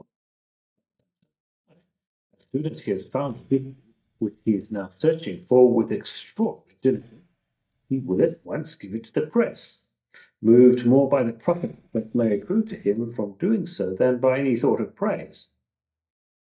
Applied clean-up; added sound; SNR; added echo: neural mask model DeepFilterNet 3.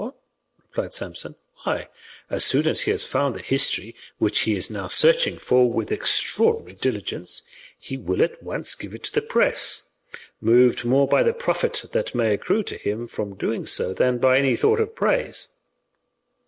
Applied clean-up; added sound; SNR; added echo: none; none; none; none.